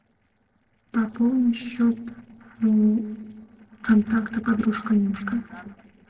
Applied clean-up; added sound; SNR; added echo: neural separator model SepFormer DNS4.